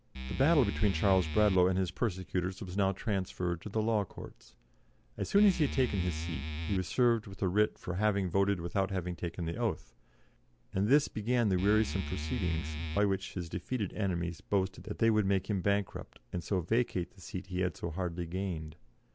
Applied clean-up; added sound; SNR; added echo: none; Musical instrument; 5 dB; none.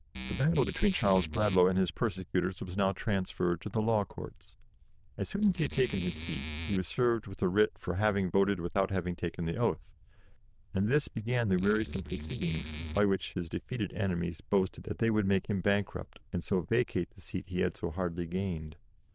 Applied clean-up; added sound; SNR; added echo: neural diffusion model UNIVERSE++.